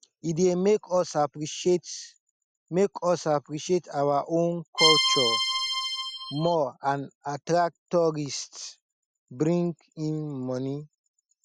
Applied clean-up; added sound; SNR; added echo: classical method Wiener filter.